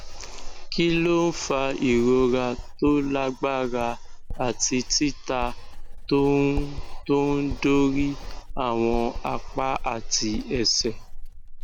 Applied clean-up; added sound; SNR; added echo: none; Writing; 8 dB; none.